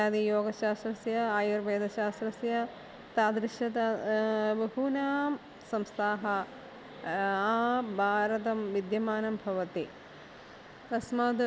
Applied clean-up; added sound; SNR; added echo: none; none; none; none.